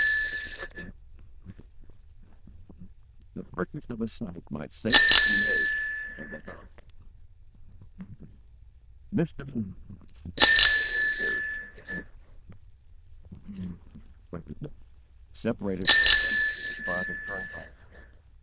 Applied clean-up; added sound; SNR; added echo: neural diffusion model UNIVERSE++.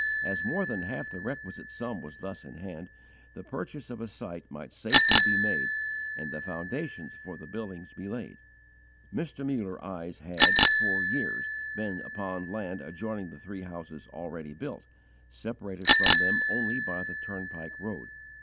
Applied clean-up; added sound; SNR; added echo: none; Bicycle bell; -5 dB; none.